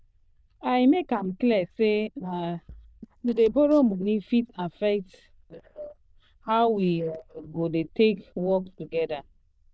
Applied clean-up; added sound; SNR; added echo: neural diffusion model UNIVERSE++.